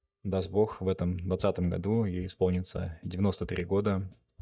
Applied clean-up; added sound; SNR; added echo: neural mask model DeepFilterNet 3.